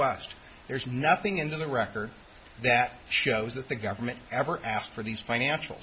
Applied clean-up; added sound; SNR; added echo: none; none; none; none.